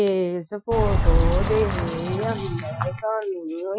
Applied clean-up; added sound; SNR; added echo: classical method Wiener filter.